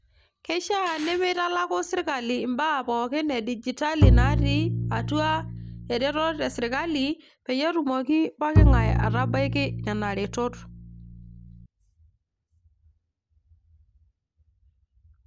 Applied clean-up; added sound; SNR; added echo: none; Bowed string instrument; -4 dB; none.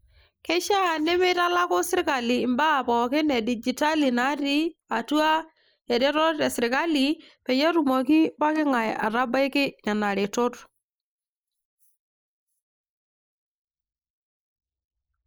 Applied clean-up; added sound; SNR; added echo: neural mask model Resemble Enhance denoiser.